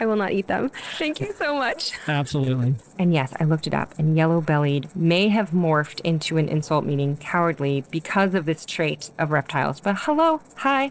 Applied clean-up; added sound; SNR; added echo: neural separator model SepFormer DNS4.